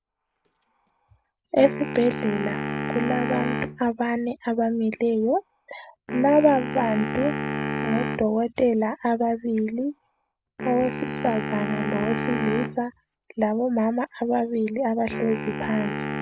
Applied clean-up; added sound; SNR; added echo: none; Wind instrument, woodwind instrument; 7 dB; none.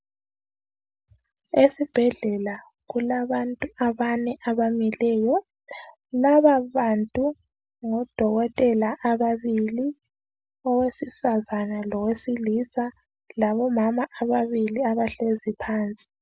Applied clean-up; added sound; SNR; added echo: none; none; none; none.